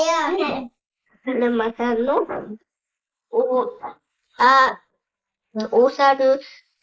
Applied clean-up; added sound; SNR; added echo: neural mask model Resemble Enhance denoiser.